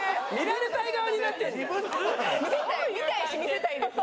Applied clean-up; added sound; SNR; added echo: none; none; none; none.